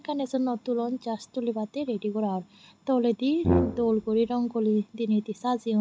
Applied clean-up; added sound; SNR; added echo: none; Brass instrument; 1 dB; none.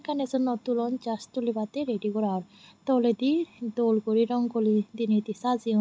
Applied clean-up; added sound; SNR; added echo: none; none; none; none.